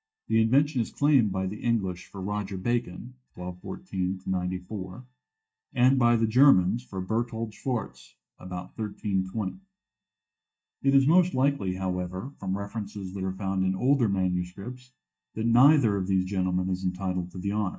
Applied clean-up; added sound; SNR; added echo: neural mask model DeepFilterNet 3.